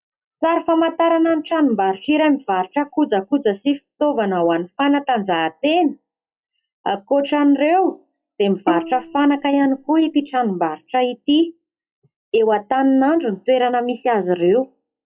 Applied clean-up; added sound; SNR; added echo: classical method log-MMSE.